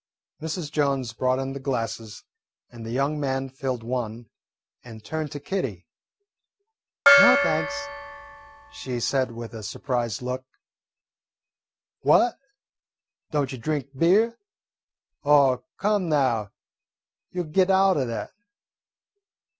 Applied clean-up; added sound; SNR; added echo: none; Gong; -2 dB; none.